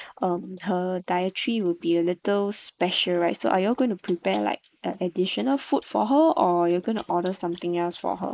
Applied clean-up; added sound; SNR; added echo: neural mask model Resemble Enhance denoiser.